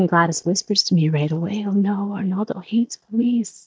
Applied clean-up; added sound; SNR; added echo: neural mask model DeepFilterNet 3.